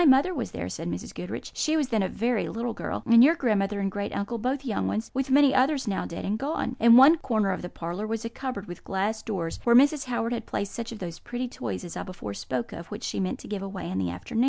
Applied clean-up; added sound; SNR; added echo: none; none; none; none.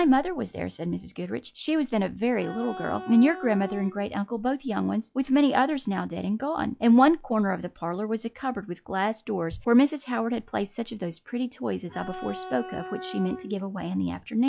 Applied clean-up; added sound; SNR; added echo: classical method log-MMSE.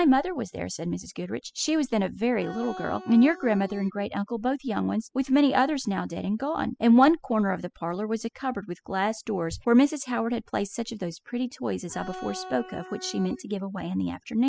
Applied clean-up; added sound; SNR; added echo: classical method spectral subtraction.